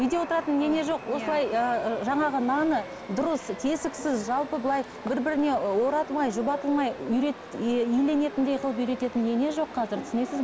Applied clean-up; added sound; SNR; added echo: none; Chatter / Subway, metro, underground; 13 dB; none.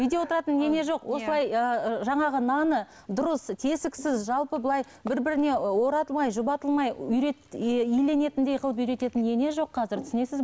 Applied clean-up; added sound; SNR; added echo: none; none; none; none.